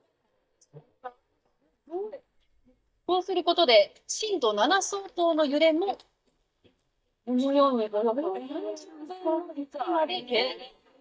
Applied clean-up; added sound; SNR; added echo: neural mask model DeepFilterNet 3.